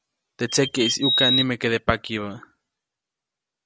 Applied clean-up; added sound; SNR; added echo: none; Bird vocalization, bird call, bird song; -3 dB; none.